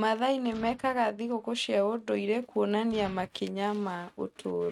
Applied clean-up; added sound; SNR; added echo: neural mask model RNNoise.